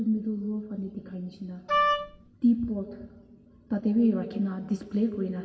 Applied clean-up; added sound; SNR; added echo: none; Wind instrument, woodwind instrument; -2 dB; reverberation time 2.7 s.